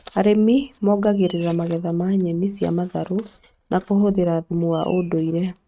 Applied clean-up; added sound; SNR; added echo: neural mask model RNNoise.